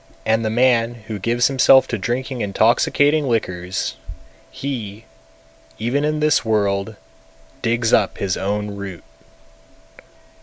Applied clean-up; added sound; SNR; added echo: none; none; none; none.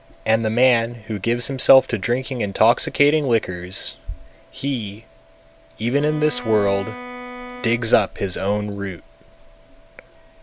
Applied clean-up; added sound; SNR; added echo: none; Bowed string instrument; 14 dB; none.